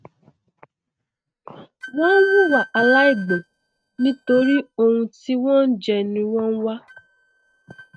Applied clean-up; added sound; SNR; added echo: neural mask model RNNoise.